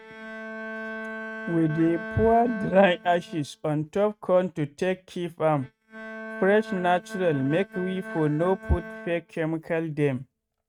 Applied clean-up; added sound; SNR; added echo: neural mask model RNNoise.